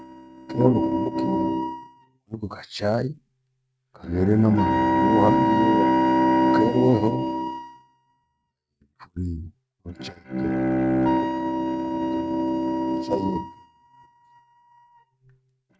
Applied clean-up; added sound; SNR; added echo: neural mask model RNNoise.